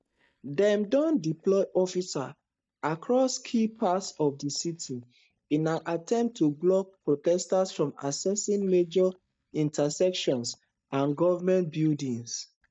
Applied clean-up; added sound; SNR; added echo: neural mask model DeepFilterNet 3.